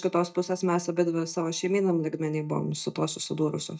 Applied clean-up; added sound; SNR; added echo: neural mask model DeepFilterNet 3.